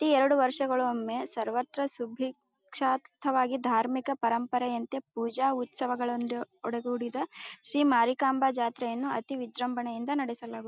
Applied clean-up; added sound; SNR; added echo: none; none; none; none.